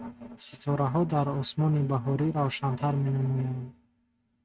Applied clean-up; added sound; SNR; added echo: neural mask model RNNoise.